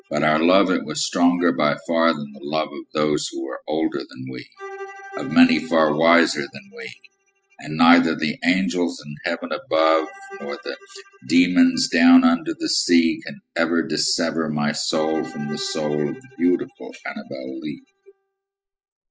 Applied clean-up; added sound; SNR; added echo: classical method spectral subtraction.